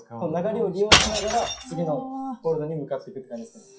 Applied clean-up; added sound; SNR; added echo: classical method WPE with log-MMSE.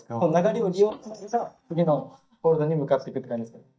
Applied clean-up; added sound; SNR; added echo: neural mask model DeepFilterNet 3.